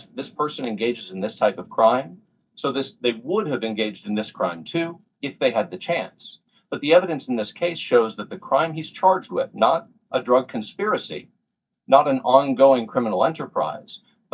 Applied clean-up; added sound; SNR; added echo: neural mask model DeepFilterNet 3.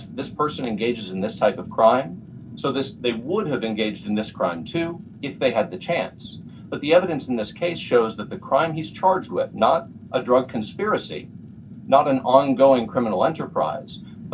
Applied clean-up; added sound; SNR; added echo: none; Fire; 17 dB; reverberation time 0.4 s.